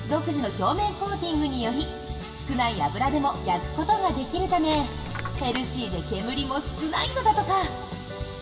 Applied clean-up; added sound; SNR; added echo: none; Coin (dropping); 14 dB; reverberation time 1.6 s.